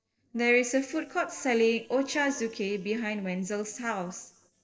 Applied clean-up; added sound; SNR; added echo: neural separator model SepFormer DNS4.